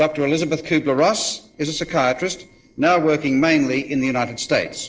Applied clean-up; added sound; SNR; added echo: neural separator model SepFormer DNS4.